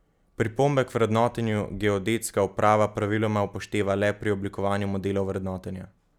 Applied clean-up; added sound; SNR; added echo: none; none; none; none.